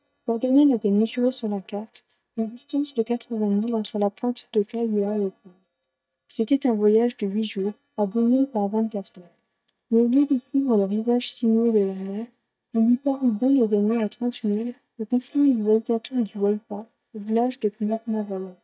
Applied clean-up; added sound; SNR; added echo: neural mask model DeepFilterNet 3.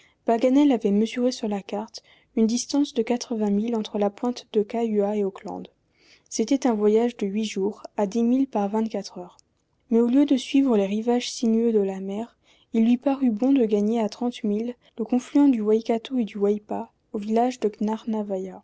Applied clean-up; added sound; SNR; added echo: none; none; none; none.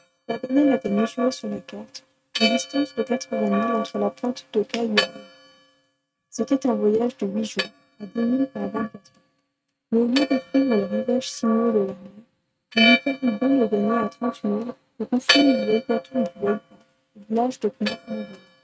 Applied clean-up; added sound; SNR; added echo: neural mask model RNNoise.